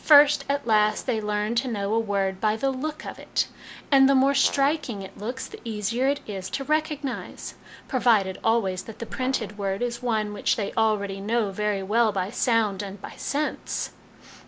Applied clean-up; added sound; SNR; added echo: none; Whoosh, swoosh, swish + Brass instrument; 18 dB; none.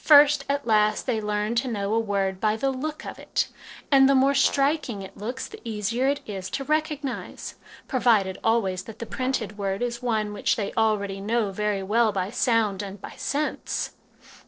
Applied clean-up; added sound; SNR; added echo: neural separator model SepFormer DNS4.